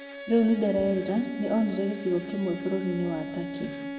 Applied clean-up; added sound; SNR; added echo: none; Bowed string instrument; 10 dB; reverberation time 1.1 s.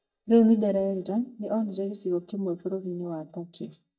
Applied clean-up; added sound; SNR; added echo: neural mask model DeepFilterNet 3.